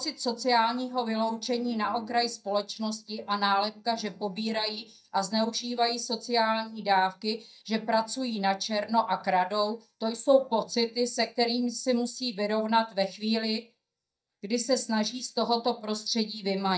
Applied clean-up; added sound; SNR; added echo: neural mask model DeepFilterNet 3.